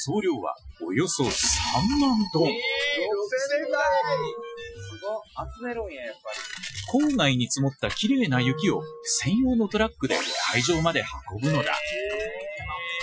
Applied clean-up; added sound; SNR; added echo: classical method Wiener filter.